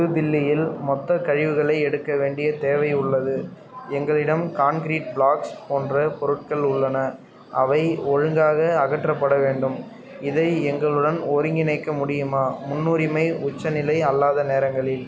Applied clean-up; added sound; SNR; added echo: none; none; none; none.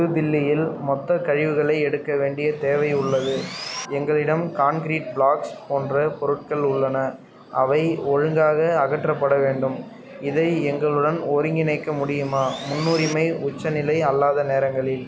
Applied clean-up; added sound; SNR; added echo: none; Sawing; 14 dB; none.